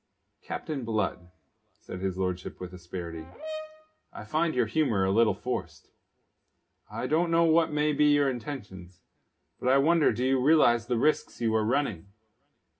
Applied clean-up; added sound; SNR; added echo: none; Brass instrument; 13 dB; reverberation time 0.3 s.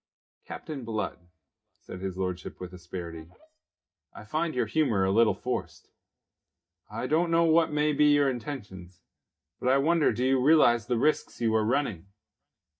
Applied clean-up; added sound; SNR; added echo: neural mask model DeepFilterNet 3.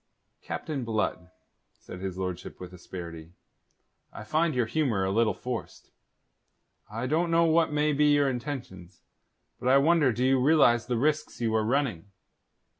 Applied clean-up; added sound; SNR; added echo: none; none; none; none.